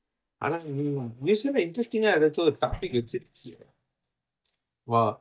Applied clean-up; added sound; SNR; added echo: neural mask model DeepFilterNet 3.